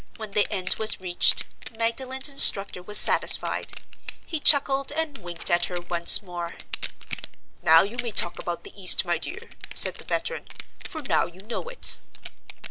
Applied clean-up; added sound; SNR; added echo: none; Chink, clink; 17 dB; none.